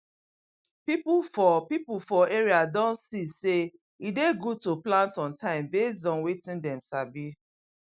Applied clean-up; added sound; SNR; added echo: none; none; none; none.